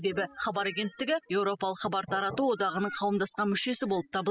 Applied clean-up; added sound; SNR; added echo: classical method spectral subtraction.